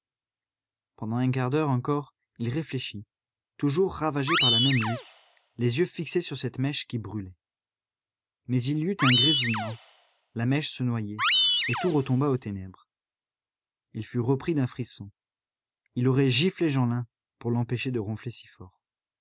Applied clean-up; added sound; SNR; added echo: none; Animal; -1 dB; none.